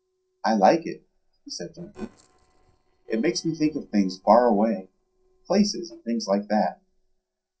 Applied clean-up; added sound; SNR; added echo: neural separator model SepFormer DNS4.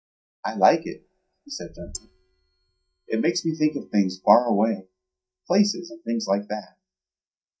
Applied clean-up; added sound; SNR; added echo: neural mask model DeepFilterNet 3.